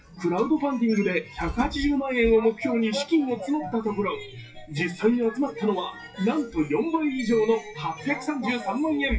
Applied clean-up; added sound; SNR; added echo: classical method WPE with log-MMSE.